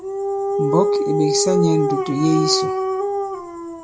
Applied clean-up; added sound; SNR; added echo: none; Dog; -1 dB; none.